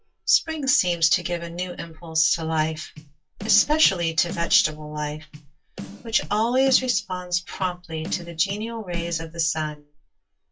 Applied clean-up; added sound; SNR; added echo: classical method WPE with log-MMSE.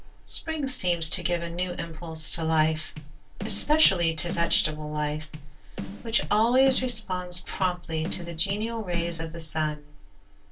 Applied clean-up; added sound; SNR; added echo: none; Bass drum / Snare drum; 13 dB; reverberation time 0.2 s.